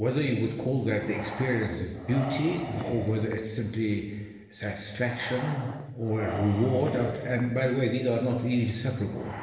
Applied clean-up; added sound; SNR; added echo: none; Breathing; 12 dB; reverberation time 1.3 s.